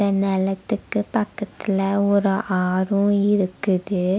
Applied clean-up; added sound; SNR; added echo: none; none; none; none.